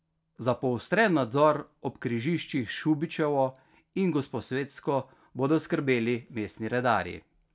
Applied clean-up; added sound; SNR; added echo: none; none; none; none.